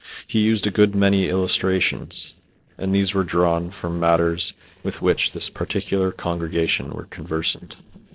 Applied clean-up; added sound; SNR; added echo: neural separator model SepFormer DNS4.